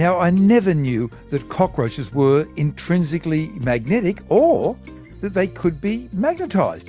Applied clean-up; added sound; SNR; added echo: none; none; none; none.